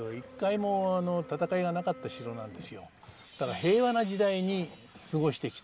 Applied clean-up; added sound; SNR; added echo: none; Wind instrument, woodwind instrument; 19 dB; none.